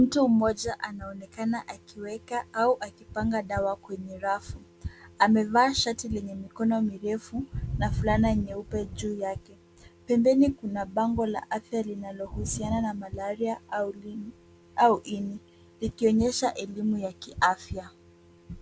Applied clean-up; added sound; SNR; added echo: none; none; none; none.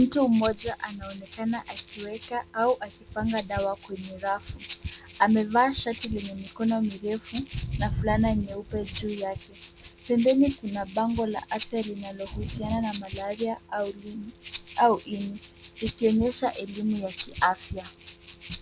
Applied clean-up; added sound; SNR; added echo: none; Rattle (instrument); 15 dB; none.